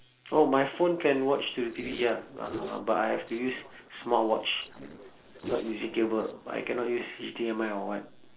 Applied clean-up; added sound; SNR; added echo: neural separator model SepFormer DNS4.